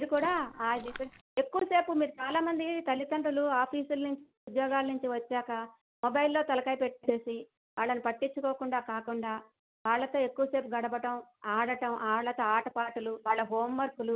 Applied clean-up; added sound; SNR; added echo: none; Walk, footsteps; 17 dB; none.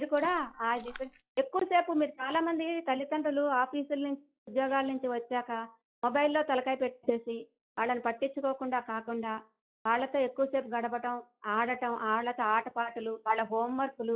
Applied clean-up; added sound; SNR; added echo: classical method log-MMSE.